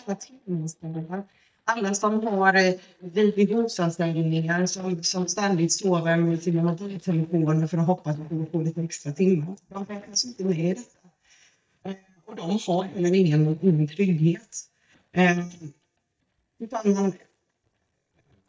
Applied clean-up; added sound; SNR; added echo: neural mask model DeepFilterNet 3.